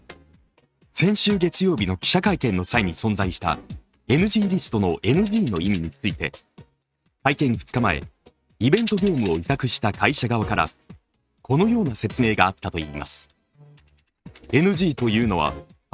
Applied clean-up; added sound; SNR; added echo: neural mask model RNNoise.